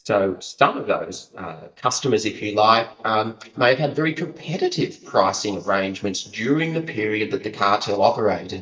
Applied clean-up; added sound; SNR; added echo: neural mask model DeepFilterNet 3.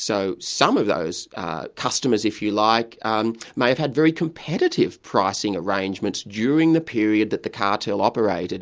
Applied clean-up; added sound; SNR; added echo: none; none; none; none.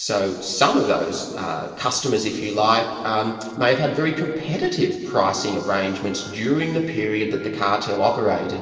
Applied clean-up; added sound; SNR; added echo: neural separator model SepFormer DNS4.